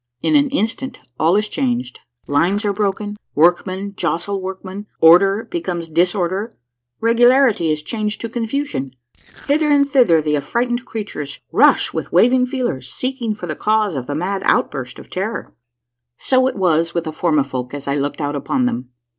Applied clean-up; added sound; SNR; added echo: neural separator model SepFormer DNS4.